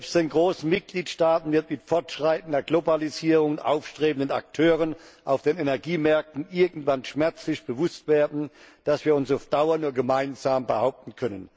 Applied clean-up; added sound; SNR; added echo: none; none; none; none.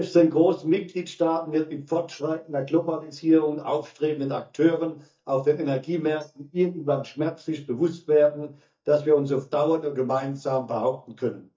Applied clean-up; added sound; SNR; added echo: neural mask model DeepFilterNet 3.